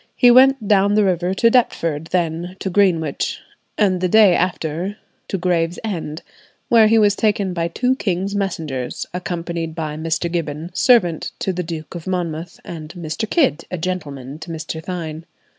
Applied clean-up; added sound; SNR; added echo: none; none; none; none.